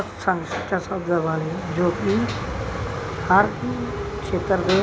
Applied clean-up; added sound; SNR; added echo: none; none; none; none.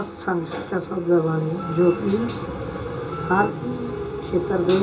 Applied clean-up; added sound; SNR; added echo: none; Wind instrument, woodwind instrument; 16 dB; reverberation time 0.2 s.